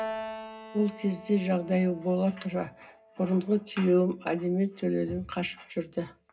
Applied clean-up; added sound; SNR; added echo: none; Keyboard (musical); 15 dB; reverberation time 0.2 s.